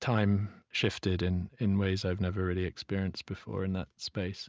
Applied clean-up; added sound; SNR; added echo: none; none; none; none.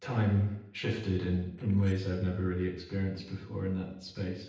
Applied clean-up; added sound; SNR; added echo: neural separator model SepFormer DNS4.